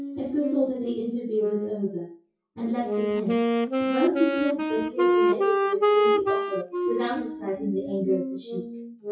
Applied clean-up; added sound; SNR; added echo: classical method WPE with log-MMSE.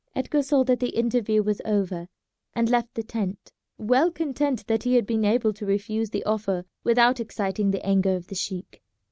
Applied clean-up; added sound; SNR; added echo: none; none; none; none.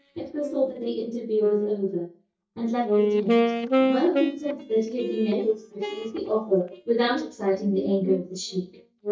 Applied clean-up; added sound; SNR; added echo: neural mask model DeepFilterNet 3.